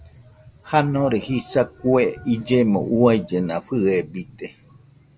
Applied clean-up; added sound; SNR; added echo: none; none; none; none.